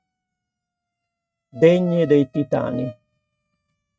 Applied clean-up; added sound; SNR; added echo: neural mask model RNNoise.